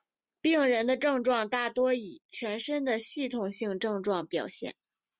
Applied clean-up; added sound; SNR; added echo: none; none; none; none.